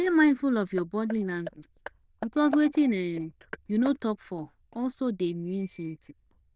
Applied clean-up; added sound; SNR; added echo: neural diffusion model UNIVERSE++.